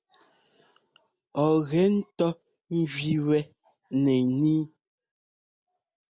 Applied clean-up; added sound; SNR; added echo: none; none; none; none.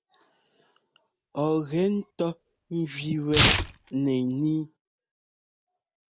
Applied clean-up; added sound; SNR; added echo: none; Tearing; -1 dB; none.